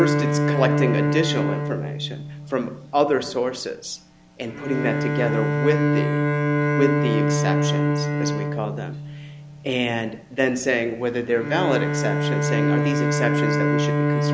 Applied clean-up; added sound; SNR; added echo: none; Bowed string instrument; -3 dB; none.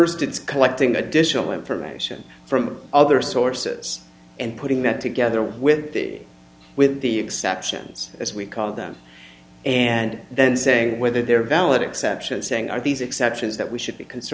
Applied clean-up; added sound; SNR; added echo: none; none; none; none.